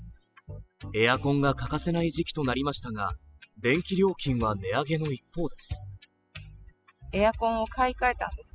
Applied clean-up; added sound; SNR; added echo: classical method spectral subtraction.